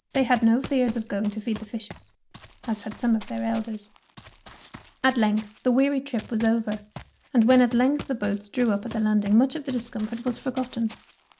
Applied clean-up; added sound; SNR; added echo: none; Run; 19 dB; none.